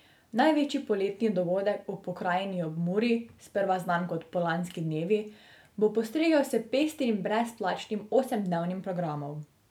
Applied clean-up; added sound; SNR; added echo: none; none; none; none.